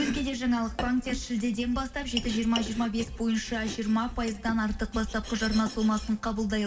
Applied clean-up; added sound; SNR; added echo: none; Domestic sounds, home sounds; 12 dB; reverberation time 1.1 s.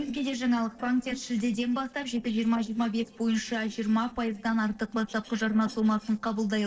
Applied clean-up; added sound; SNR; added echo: neural separator model SepFormer DNS4.